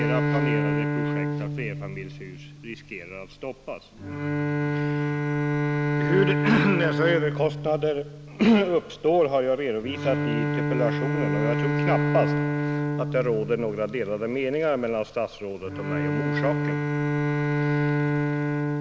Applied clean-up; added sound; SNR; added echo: none; Bowed string instrument; -1 dB; none.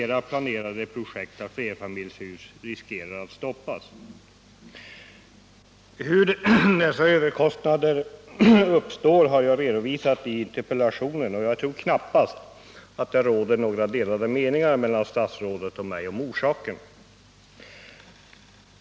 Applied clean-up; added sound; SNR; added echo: none; none; none; none.